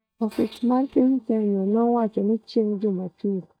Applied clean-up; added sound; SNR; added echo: neural mask model DeepFilterNet 3.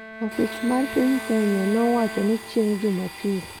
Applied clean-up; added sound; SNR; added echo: none; Domestic sounds, home sounds + Bowed string instrument; 11 dB; none.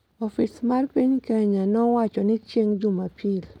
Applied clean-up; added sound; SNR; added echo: none; none; none; none.